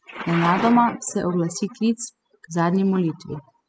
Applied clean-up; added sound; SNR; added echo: classical method spectral subtraction.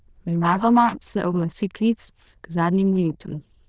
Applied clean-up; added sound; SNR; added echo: neural diffusion model UNIVERSE++.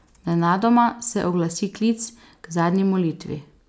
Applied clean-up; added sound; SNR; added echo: none; none; none; none.